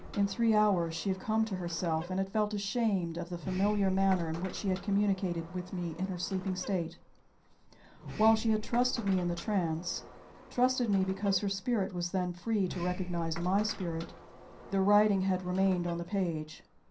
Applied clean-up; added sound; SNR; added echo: none; Sliding door; 13 dB; reverberation time 0.3 s.